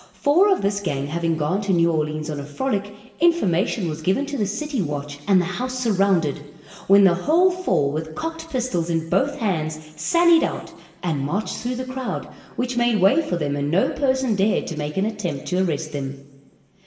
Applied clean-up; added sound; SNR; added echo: none; none; none; reverberation time 1.1 s.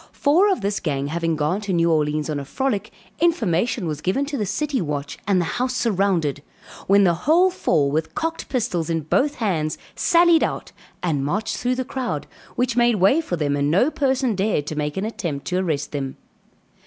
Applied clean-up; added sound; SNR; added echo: none; none; none; none.